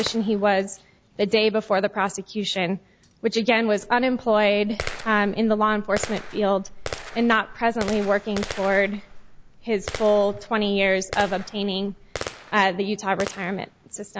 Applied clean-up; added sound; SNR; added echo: none; Gunshot, gunfire; 14 dB; none.